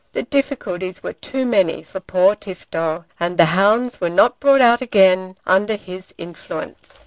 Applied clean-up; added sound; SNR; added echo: none; none; none; none.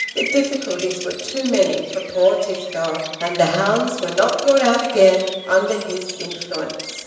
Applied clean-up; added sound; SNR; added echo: none; Bird vocalization, bird call, bird song; 12 dB; reverberation time 1.0 s.